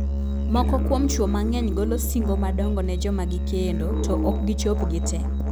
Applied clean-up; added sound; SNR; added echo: none; Musical instrument; -3 dB; none.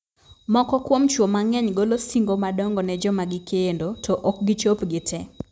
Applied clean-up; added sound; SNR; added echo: none; none; none; none.